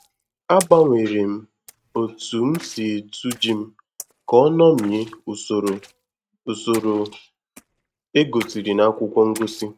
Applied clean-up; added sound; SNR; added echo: neural mask model RNNoise.